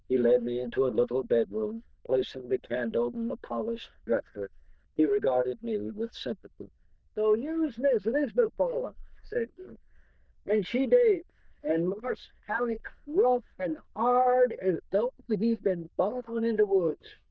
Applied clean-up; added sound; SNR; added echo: neural diffusion model UNIVERSE++.